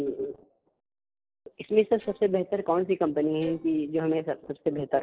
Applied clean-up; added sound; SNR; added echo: neural separator model SepFormer DNS4.